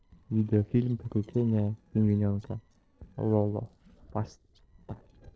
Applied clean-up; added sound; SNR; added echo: neural separator model SepFormer DNS4.